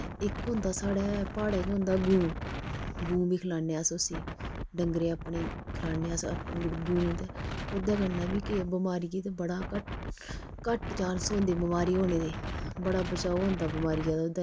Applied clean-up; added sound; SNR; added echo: none; Wind; 6 dB; none.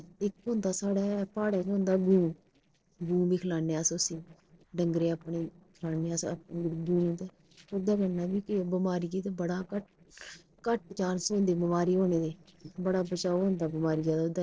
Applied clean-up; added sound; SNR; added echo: neural separator model SepFormer DNS4.